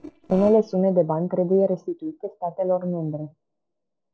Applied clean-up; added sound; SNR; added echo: neural separator model SepFormer DNS4.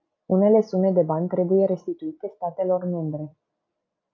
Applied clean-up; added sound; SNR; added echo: none; none; none; none.